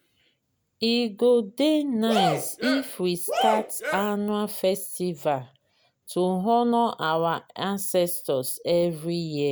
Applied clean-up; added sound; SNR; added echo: none; Cheering; 3 dB; none.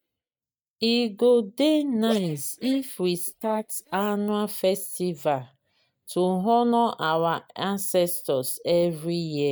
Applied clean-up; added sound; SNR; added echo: neural mask model DeepFilterNet 3.